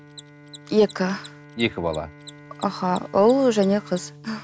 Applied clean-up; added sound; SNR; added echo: none; Mechanisms + Bowed string instrument; 19 dB; none.